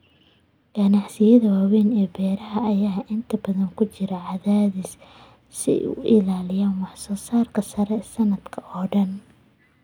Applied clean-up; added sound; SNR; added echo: none; none; none; none.